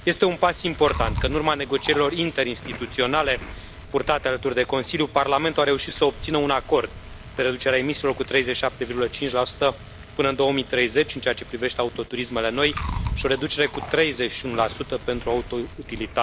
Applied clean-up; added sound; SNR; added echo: none; Chewing, mastication; 12 dB; none.